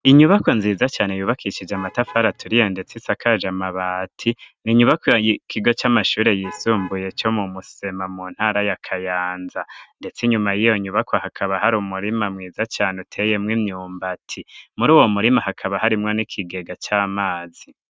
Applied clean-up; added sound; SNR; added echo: neural mask model RNNoise.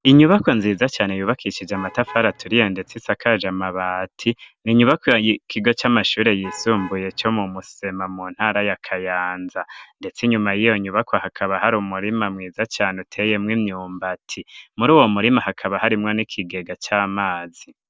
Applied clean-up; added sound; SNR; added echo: none; Alarm / Truck; 19 dB; none.